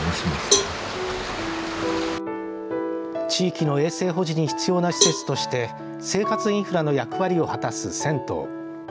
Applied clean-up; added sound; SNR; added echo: none; Cowbell; 4 dB; none.